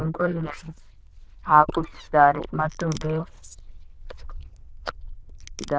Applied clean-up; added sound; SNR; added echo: neural diffusion model UNIVERSE++.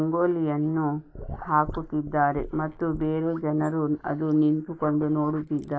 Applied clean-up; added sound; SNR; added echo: neural mask model Resemble Enhance denoiser.